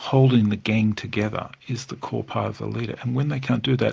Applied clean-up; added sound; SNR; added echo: none; none; none; none.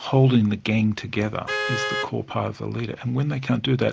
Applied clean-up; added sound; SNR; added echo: none; Vehicle horn, car horn, honking; 11 dB; none.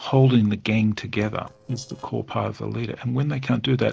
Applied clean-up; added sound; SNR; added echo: neural separator model SepFormer DNS4.